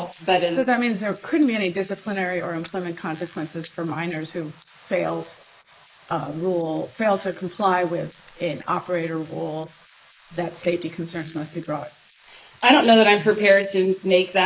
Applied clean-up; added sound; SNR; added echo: neural mask model Resemble Enhance denoiser.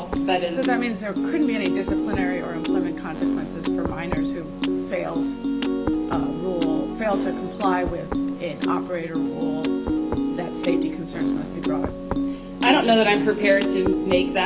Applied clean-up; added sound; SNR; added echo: none; Piano; -1 dB; none.